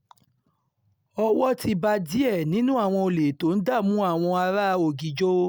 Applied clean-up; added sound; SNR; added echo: none; none; none; none.